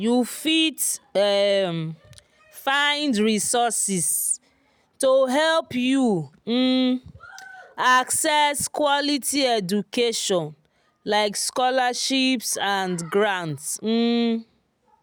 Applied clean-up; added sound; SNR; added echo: none; none; none; none.